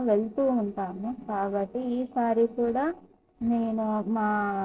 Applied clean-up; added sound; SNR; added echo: neural separator model SepFormer DNS4.